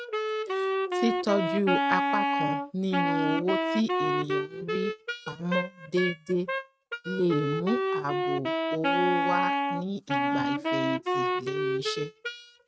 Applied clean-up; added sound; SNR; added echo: neural mask model RNNoise.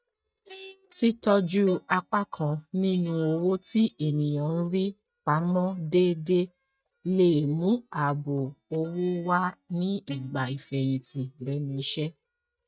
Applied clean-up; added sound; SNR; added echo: neural mask model DeepFilterNet 3.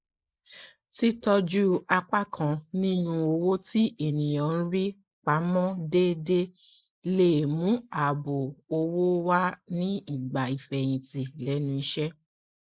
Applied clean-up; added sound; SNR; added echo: neural mask model Resemble Enhance denoiser.